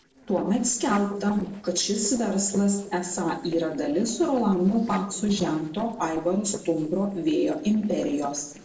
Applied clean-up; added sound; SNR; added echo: neural separator model SepFormer DNS4.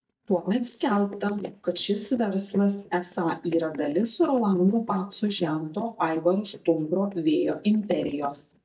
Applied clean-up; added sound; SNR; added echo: neural mask model DeepFilterNet 3.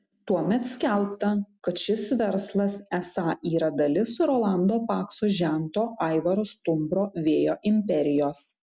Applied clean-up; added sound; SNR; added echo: none; none; none; none.